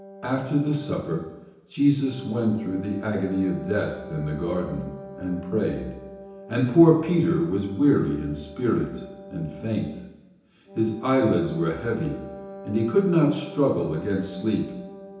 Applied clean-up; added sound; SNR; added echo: none; Wind instrument, woodwind instrument; 16 dB; reverberation time 0.9 s.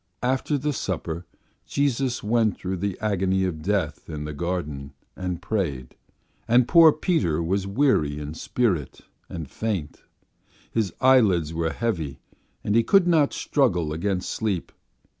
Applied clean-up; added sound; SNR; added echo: none; none; none; none.